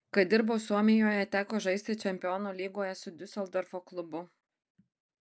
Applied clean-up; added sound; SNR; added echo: none; none; none; none.